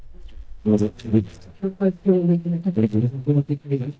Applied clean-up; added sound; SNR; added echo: neural mask model DeepFilterNet 3.